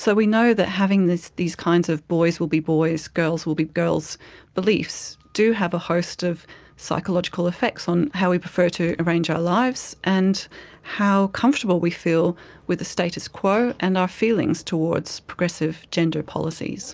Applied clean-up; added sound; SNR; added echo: none; none; none; none.